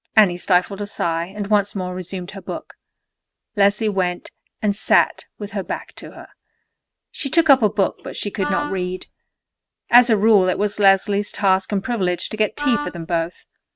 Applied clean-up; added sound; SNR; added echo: neural mask model RNNoise.